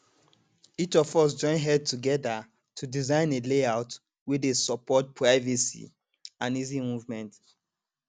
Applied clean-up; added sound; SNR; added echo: none; none; none; none.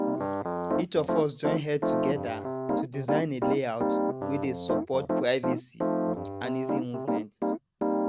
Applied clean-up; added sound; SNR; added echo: none; Piano; -2 dB; none.